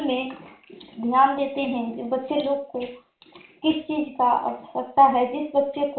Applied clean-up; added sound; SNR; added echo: none; none; none; reverberation time 0.4 s.